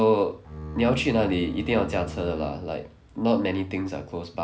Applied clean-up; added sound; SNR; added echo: none; Bowed string instrument; 11 dB; none.